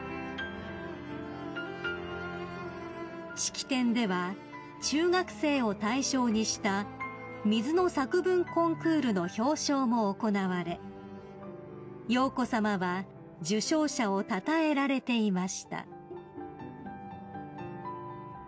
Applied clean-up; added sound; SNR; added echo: none; none; none; none.